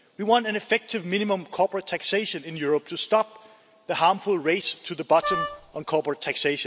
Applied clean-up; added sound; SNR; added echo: none; Wind instrument, woodwind instrument; 4 dB; none.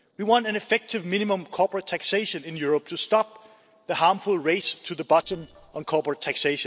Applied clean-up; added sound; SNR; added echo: neural separator model SepFormer DNS4.